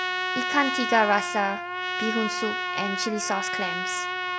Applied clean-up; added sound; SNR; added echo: none; Trumpet; 1 dB; none.